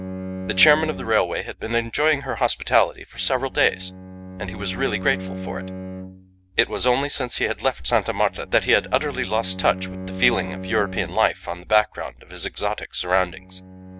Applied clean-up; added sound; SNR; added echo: none; Bowed string instrument; 12 dB; none.